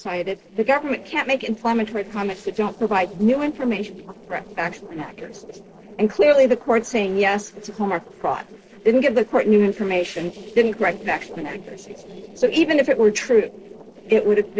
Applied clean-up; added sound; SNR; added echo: neural separator model SepFormer DNS4.